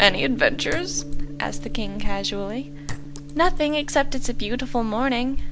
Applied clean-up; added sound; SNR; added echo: none; Gong + Chink, clink; 12 dB; none.